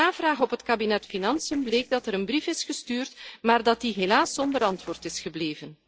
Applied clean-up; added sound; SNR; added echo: neural separator model SepFormer DNS4.